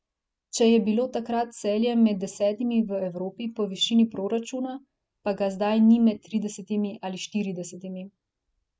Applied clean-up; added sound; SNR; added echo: none; none; none; none.